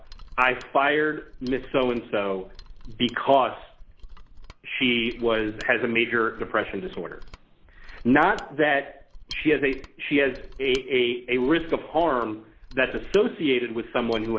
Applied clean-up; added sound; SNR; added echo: none; Mechanisms; 18 dB; none.